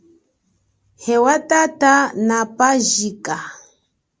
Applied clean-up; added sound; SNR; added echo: none; none; none; none.